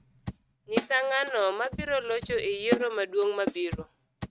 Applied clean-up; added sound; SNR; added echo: neural mask model RNNoise.